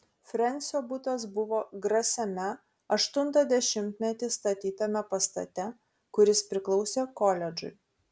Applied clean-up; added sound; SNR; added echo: none; none; none; none.